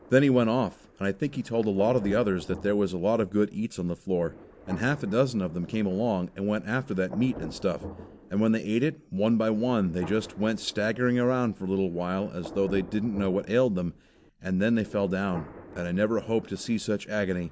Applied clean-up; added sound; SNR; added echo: none; Thunder; 18 dB; none.